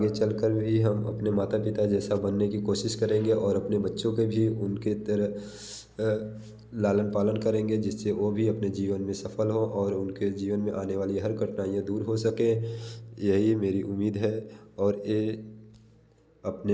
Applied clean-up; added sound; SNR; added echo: none; none; none; none.